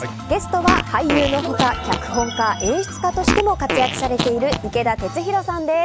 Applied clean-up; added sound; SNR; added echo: none; Fart; 4 dB; none.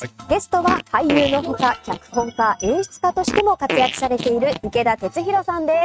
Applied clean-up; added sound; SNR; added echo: neural mask model RNNoise.